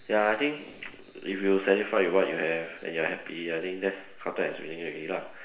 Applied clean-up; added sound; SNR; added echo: none; none; none; reverberation time 0.9 s.